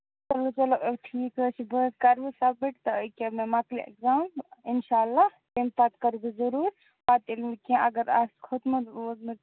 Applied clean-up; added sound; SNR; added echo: none; none; none; none.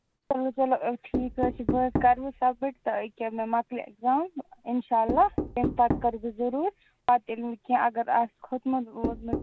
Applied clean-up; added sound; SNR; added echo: none; Knock; 8 dB; none.